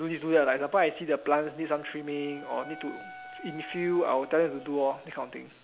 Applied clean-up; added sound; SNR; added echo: none; Wind instrument, woodwind instrument; 19 dB; none.